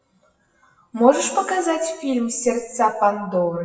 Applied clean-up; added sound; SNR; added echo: classical method WPE with log-MMSE.